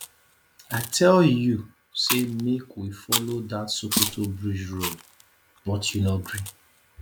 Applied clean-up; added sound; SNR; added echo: none; Chewing, mastication; 8 dB; none.